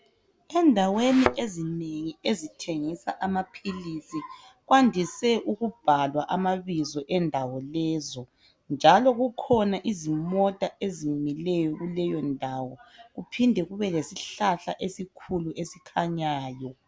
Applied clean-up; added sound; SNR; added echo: none; Thump, thud; 4 dB; none.